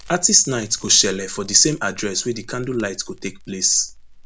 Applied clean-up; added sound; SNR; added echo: none; Crackle; 20 dB; none.